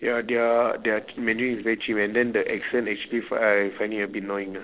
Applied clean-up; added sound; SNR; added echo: neural separator model SepFormer DNS4.